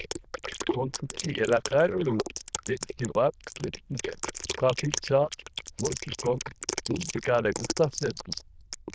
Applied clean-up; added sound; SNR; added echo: neural diffusion model UNIVERSE++.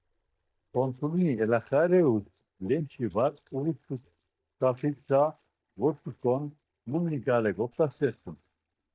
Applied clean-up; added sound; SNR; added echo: neural mask model DeepFilterNet 3.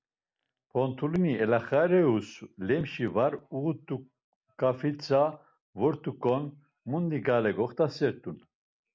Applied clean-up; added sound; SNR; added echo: none; none; none; none.